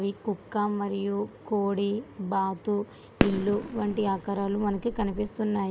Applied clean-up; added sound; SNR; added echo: none; Fireworks; 4 dB; none.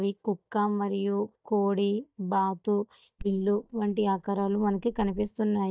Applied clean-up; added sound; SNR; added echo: neural mask model DeepFilterNet 3.